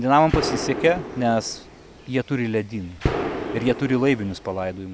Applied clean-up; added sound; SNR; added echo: none; Gunshot, gunfire; 6 dB; none.